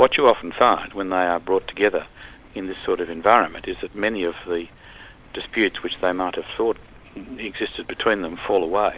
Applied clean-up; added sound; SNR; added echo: none; none; none; none.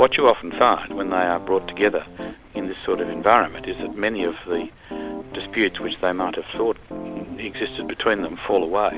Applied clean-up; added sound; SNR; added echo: none; Piano; 12 dB; none.